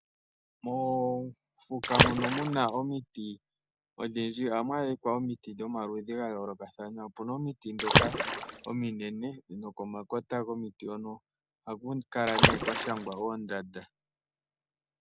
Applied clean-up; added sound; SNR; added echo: none; Water / Splash, splatter; -5 dB; none.